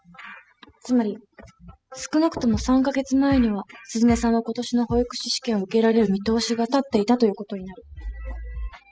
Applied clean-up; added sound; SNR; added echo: classical method spectral subtraction.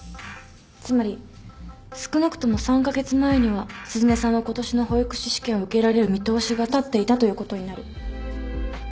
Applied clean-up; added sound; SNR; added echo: none; none; none; none.